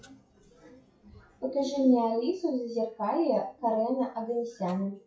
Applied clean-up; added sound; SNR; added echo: classical method WPE with log-MMSE.